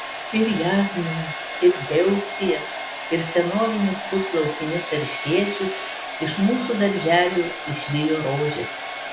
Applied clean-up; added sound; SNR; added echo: none; Domestic sounds, home sounds; 8 dB; none.